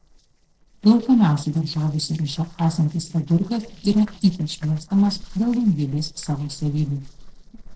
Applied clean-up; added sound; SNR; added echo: neural separator model SepFormer DNS4.